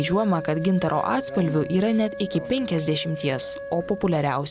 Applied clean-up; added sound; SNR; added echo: none; Wind instrument, woodwind instrument; 12 dB; none.